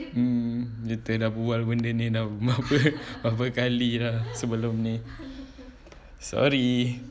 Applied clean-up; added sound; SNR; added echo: none; none; none; none.